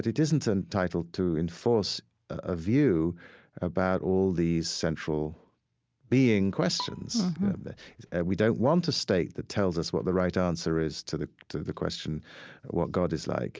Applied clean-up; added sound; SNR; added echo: none; Bowed string instrument; 20 dB; none.